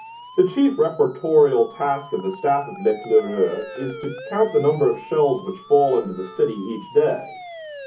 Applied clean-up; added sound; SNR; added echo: none; Siren; 17 dB; reverberation time 0.3 s.